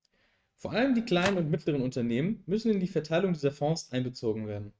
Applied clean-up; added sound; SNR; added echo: neural mask model RNNoise.